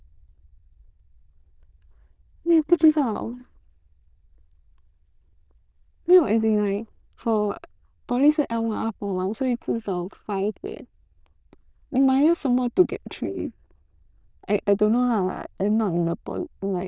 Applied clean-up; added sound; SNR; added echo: neural diffusion model UNIVERSE++.